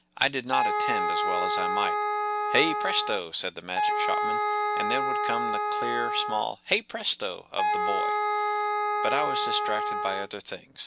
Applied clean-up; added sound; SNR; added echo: none; Wind instrument, woodwind instrument; -3 dB; none.